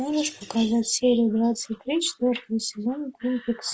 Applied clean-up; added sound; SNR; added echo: none; none; none; none.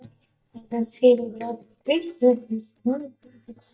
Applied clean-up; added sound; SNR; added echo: neural mask model DeepFilterNet 3.